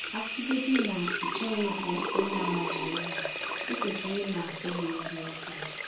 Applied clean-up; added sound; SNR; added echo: none; Sink (filling or washing) / Water tap, faucet; 0 dB; reverberation time 0.4 s.